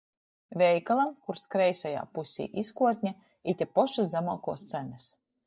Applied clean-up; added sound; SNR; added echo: neural mask model DeepFilterNet 3.